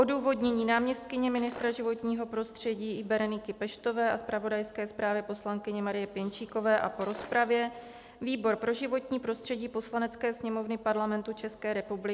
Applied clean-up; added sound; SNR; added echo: none; Shatter; 18 dB; none.